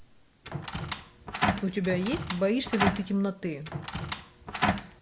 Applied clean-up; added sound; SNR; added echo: none; Door; 0 dB; none.